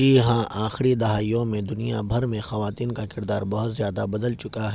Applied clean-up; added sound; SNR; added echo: none; none; none; none.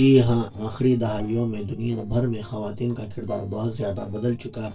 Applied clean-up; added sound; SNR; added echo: neural separator model SepFormer DNS4.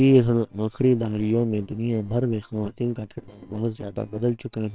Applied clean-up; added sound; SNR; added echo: neural separator model SepFormer WHAMR!.